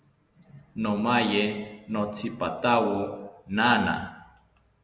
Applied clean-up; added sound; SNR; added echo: none; none; none; none.